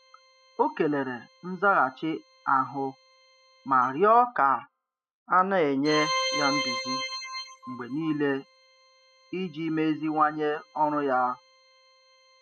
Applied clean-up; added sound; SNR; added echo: classical method spectral subtraction.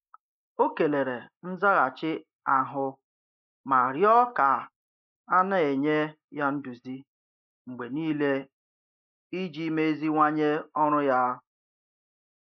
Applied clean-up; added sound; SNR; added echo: neural mask model Resemble Enhance denoiser.